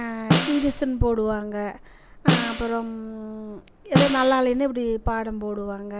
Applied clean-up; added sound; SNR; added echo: none; Snare drum; 2 dB; none.